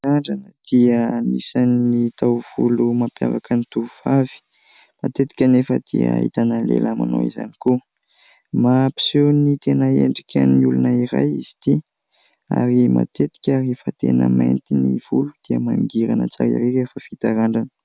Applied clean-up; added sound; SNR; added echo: none; none; none; none.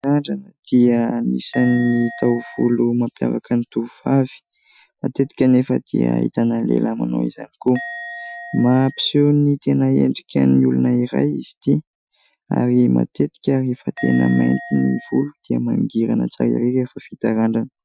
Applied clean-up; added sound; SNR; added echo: classical method Wiener filter.